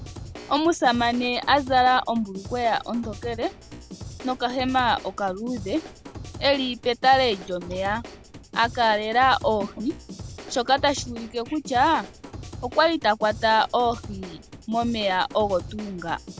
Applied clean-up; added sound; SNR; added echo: none; Drum / Drum kit; 15 dB; none.